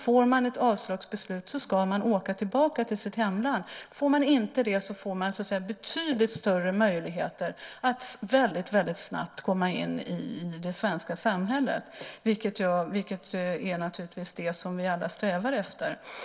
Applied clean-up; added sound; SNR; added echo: none; none; none; none.